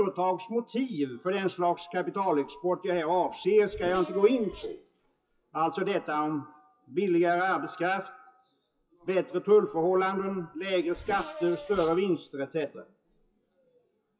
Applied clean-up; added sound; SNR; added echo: classical method WPE with log-MMSE.